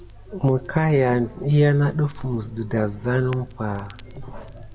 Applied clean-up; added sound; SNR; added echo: none; Crackle; 18 dB; reverberation time 1.4 s.